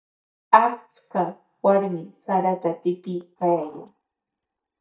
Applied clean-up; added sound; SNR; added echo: neural mask model DeepFilterNet 3.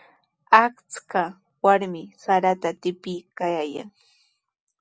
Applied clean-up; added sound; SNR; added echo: none; none; none; none.